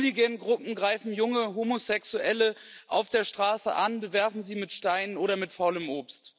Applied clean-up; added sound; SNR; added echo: none; none; none; none.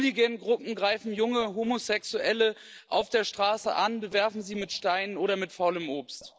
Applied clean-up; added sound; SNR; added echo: neural separator model SepFormer DNS4.